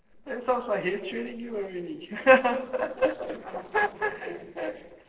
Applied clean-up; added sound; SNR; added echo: neural separator model SepFormer DNS4.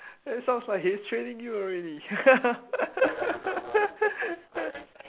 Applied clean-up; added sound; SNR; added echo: none; none; none; none.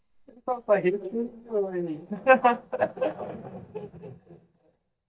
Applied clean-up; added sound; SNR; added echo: neural mask model DeepFilterNet 3.